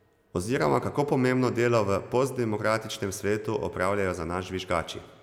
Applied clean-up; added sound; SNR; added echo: none; none; none; none.